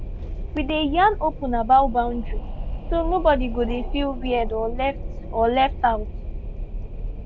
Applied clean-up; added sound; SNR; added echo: none; Wind; 5 dB; none.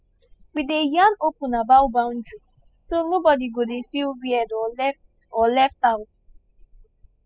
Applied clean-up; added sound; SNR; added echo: classical method spectral subtraction.